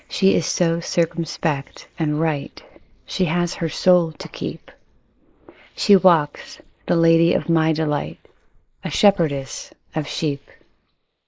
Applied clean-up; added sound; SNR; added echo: neural mask model Resemble Enhance denoiser.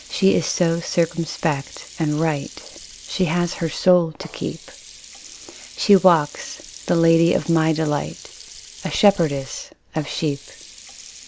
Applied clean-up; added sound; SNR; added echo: none; Sink (filling or washing); 19 dB; none.